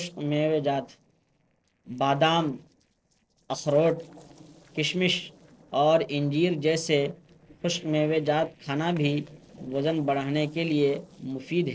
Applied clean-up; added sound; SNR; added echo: neural separator model SepFormer DNS4.